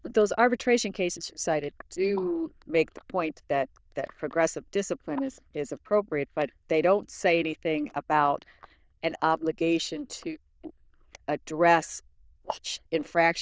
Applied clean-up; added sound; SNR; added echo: neural diffusion model UNIVERSE++.